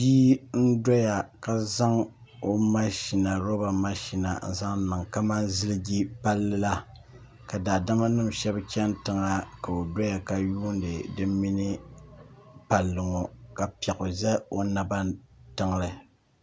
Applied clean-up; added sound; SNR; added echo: none; none; none; none.